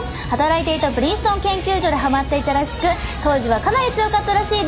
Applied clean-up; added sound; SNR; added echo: none; Aircraft; 9 dB; none.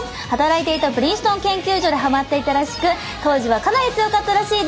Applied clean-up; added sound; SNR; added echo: none; none; none; none.